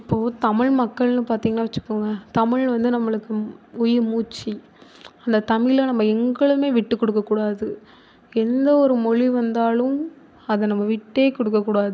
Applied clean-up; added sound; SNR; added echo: none; none; none; none.